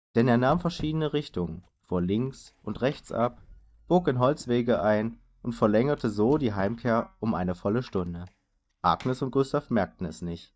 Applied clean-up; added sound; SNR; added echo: neural mask model DeepFilterNet 3.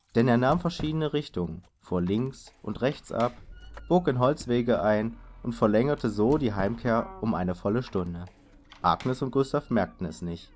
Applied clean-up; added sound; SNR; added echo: none; Motor vehicle (road) + Squeak; 19 dB; none.